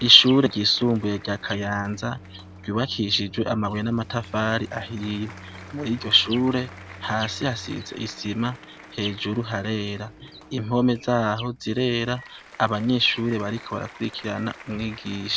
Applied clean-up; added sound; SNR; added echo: none; Applause + Microwave oven; 19 dB; none.